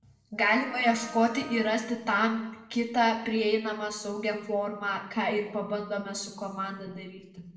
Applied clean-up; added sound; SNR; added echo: none; Wind instrument, woodwind instrument; 16 dB; reverberation time 0.8 s.